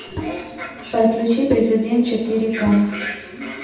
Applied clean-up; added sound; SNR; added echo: none; Bowed string instrument; 14 dB; reverberation time 0.8 s.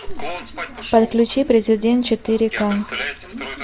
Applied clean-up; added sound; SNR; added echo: none; none; none; none.